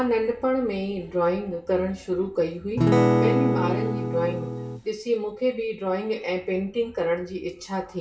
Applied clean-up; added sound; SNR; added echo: none; Acoustic guitar / Strum; -4 dB; reverberation time 0.2 s.